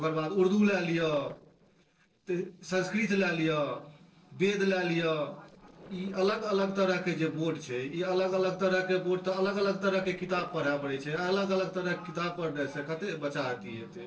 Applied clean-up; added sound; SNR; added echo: neural separator model SepFormer DNS4.